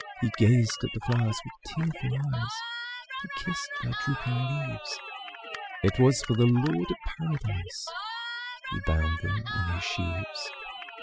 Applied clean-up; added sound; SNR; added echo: classical method spectral subtraction.